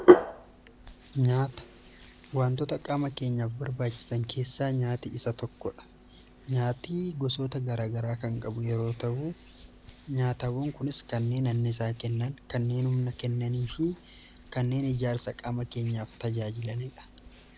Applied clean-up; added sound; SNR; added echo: none; Hands; 3 dB; none.